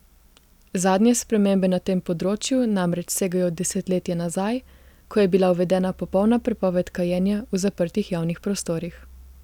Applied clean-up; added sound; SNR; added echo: none; none; none; none.